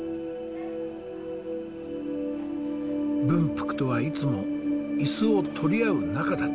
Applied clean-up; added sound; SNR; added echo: none; none; none; none.